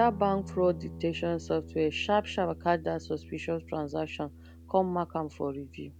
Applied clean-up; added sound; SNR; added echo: none; Guitar; 15 dB; none.